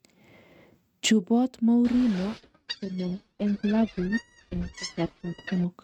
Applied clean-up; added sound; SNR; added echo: neural mask model RNNoise.